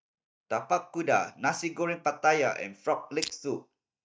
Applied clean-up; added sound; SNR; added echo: neural mask model DeepFilterNet 3.